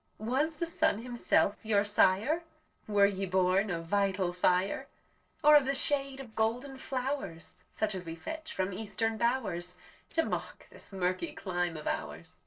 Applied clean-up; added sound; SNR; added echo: neural separator model SepFormer DNS4.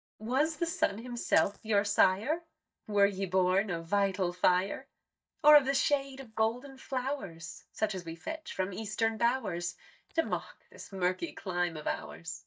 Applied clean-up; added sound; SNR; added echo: neural mask model DeepFilterNet 3.